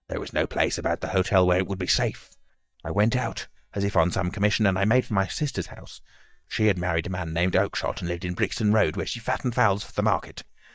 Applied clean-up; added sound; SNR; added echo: neural mask model DeepFilterNet 3.